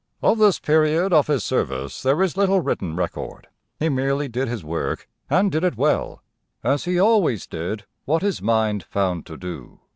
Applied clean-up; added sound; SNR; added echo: none; none; none; none.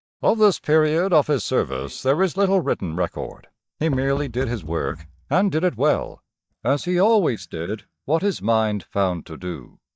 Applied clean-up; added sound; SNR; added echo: neural mask model DeepFilterNet 3.